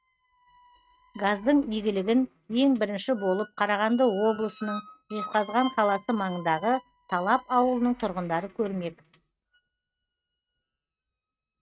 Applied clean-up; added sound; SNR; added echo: neural mask model RNNoise.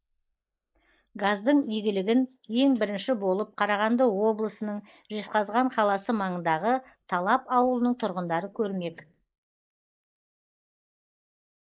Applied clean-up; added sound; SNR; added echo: neural mask model Resemble Enhance denoiser.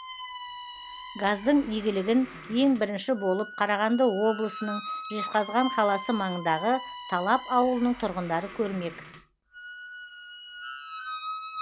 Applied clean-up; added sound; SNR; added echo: none; Squeak; 12 dB; none.